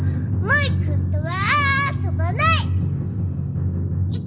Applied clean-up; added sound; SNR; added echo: none; Drum; -4 dB; reverberation time 0.5 s.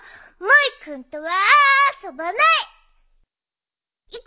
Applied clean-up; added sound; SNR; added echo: none; none; none; none.